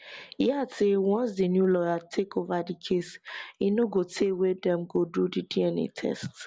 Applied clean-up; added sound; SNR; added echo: none; none; none; none.